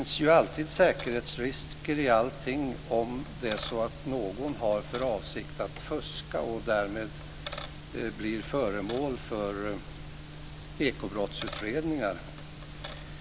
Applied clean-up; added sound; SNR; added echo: none; Coin (dropping); 19 dB; none.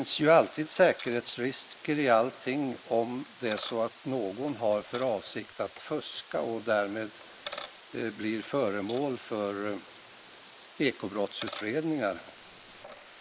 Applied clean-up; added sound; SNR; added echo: neural mask model Resemble Enhance denoiser.